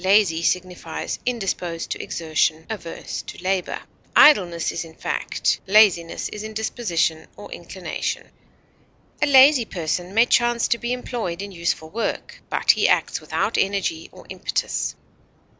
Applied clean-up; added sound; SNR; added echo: none; none; none; none.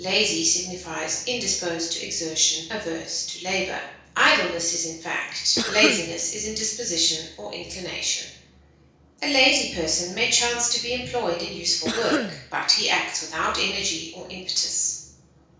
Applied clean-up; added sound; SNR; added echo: none; Cough; 5 dB; reverberation time 0.6 s.